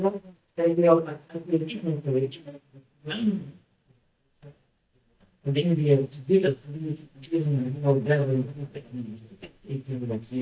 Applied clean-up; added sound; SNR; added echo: neural mask model DeepFilterNet 3.